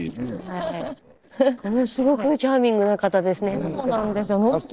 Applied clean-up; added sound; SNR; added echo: neural separator model SepFormer DNS4.